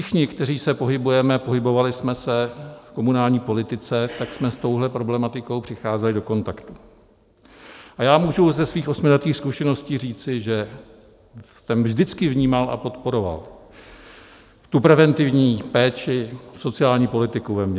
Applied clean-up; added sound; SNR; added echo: none; none; none; none.